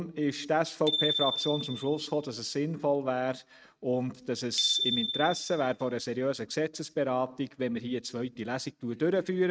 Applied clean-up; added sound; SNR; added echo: neural mask model RNNoise.